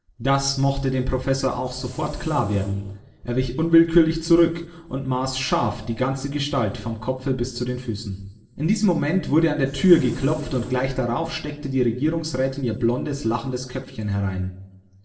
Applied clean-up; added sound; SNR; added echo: neural separator model SepFormer DNS4.